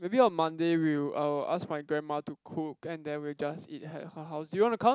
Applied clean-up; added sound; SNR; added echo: none; none; none; none.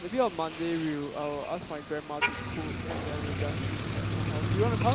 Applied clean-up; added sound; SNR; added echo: none; Motor vehicle (road); -1 dB; none.